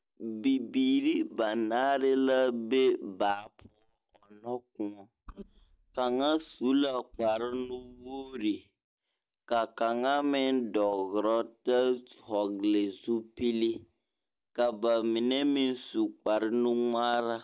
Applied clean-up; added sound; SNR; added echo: neural mask model DeepFilterNet 3.